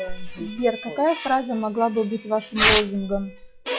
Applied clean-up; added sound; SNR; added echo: classical method log-MMSE.